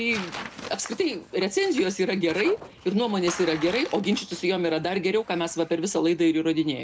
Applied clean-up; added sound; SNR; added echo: none; Tearing; 16 dB; none.